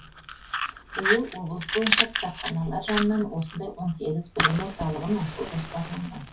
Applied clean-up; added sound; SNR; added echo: none; Fire; 2 dB; reverberation time 0.3 s.